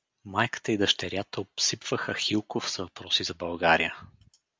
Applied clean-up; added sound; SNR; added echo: none; none; none; none.